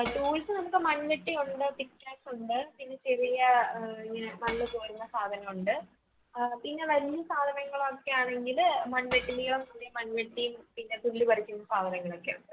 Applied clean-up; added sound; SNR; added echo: none; Shatter / Crushing; 17 dB; none.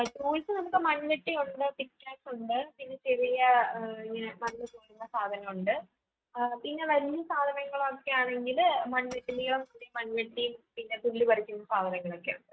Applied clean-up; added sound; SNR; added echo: neural mask model RNNoise.